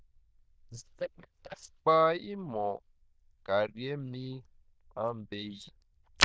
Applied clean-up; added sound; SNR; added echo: neural diffusion model UNIVERSE++.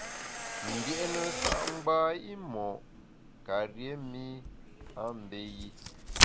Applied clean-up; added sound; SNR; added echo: none; Camera; 0 dB; none.